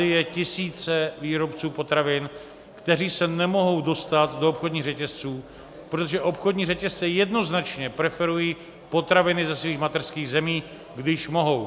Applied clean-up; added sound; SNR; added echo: none; none; none; none.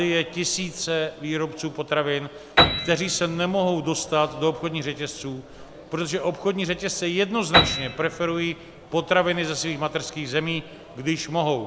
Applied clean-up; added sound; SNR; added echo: none; Piano; 5 dB; none.